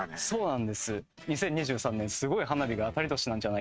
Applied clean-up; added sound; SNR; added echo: neural mask model RNNoise.